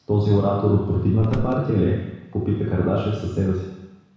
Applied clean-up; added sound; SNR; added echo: none; Bird; 7 dB; reverberation time 1.1 s.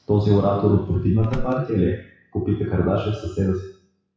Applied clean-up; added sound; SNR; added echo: classical method WPE with log-MMSE.